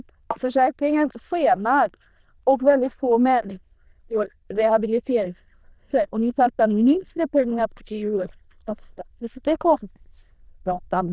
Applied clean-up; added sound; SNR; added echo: neural diffusion model UNIVERSE++.